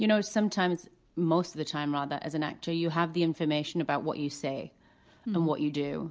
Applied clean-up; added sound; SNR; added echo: none; none; none; none.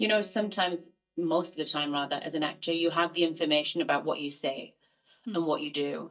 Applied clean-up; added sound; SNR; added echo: neural mask model DeepFilterNet 3.